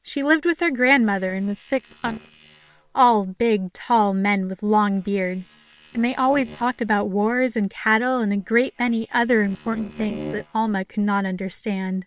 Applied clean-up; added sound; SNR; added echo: neural separator model SepFormer WHAM!.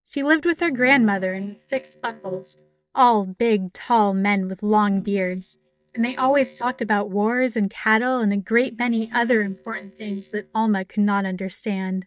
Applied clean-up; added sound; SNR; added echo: neural mask model DeepFilterNet 3.